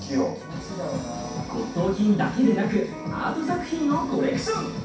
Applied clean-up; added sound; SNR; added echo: none; Electric guitar; 18 dB; reverberation time 0.6 s.